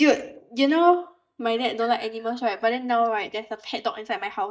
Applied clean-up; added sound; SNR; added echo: neural mask model DeepFilterNet 3.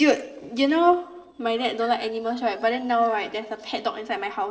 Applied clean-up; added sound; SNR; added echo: neural separator model SepFormer DNS4.